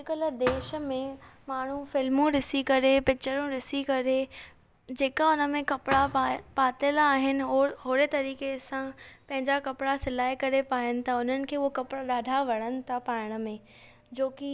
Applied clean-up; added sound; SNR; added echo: none; Thump, thud; 12 dB; none.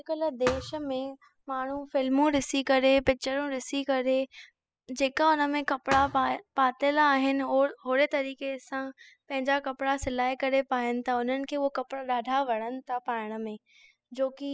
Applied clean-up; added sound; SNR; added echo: classical method spectral subtraction.